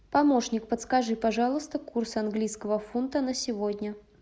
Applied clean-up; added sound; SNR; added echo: none; none; none; none.